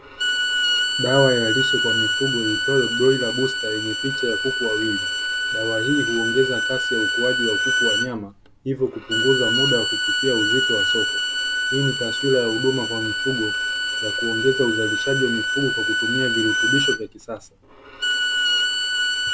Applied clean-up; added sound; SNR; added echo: none; Bowed string instrument; -2 dB; none.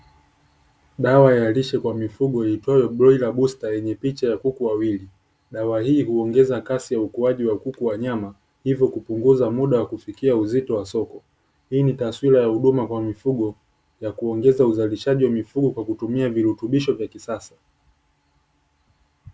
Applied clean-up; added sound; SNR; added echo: none; none; none; none.